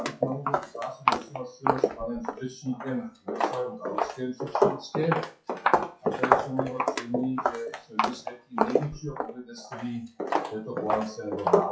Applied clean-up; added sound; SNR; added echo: classical method WPE with log-MMSE.